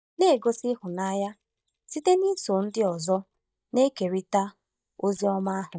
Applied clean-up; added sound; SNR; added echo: neural mask model DeepFilterNet 3.